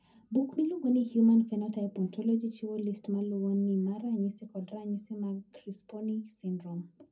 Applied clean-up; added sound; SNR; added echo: none; none; none; reverberation time 0.4 s.